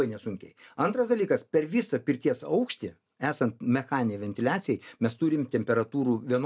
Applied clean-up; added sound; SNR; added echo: none; none; none; none.